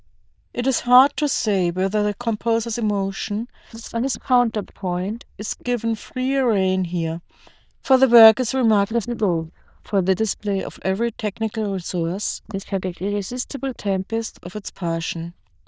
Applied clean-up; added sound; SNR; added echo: neural diffusion model UNIVERSE++.